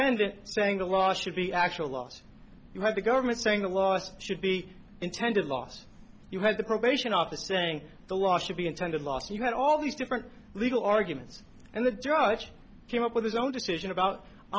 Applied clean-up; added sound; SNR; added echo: none; none; none; none.